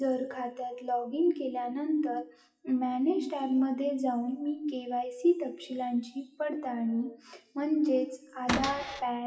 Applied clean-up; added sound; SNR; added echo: classical method WPE with log-MMSE.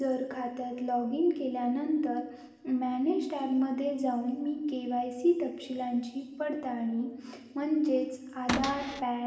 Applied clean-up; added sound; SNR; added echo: none; Cupboard open or close / Door; 5 dB; reverberation time 1.1 s.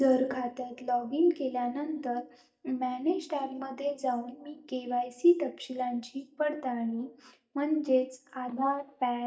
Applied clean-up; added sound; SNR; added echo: neural mask model DeepFilterNet 3.